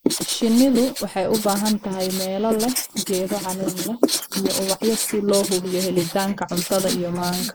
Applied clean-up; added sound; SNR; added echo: neural mask model Resemble Enhance denoiser.